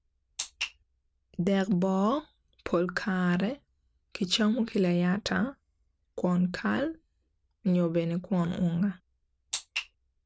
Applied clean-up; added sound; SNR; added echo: none; none; none; none.